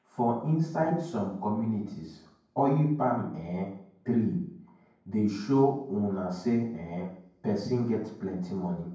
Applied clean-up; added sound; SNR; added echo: none; none; none; reverberation time 0.9 s.